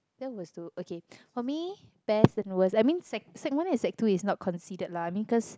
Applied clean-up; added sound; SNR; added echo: none; none; none; none.